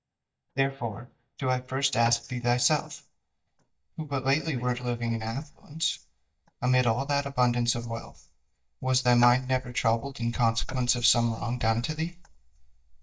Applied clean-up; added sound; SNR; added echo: neural mask model DeepFilterNet 3.